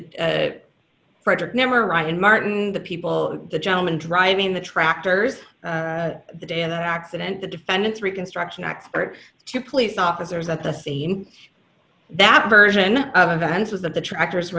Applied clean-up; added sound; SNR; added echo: none; none; none; none.